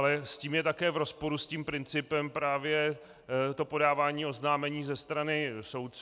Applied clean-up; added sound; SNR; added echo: none; none; none; none.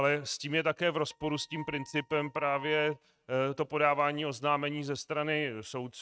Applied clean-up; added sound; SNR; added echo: neural mask model RNNoise.